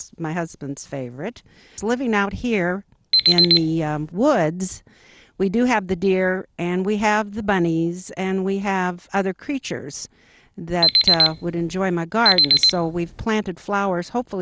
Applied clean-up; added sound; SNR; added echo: none; Alarm; -4 dB; none.